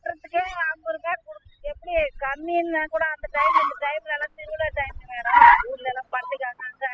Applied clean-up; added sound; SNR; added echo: classical method spectral subtraction.